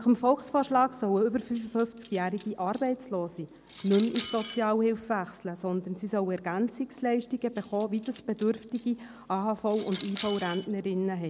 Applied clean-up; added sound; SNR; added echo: none; Cutlery, silverware; 8 dB; none.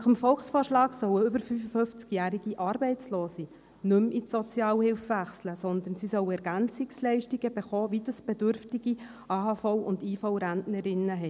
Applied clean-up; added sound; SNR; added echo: none; none; none; none.